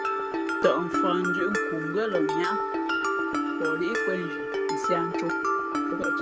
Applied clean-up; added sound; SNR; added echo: none; Mallet percussion; -3 dB; none.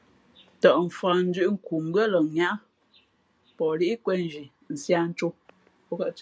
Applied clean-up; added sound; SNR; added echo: none; none; none; none.